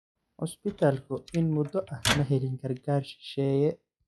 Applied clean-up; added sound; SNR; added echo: classical method log-MMSE.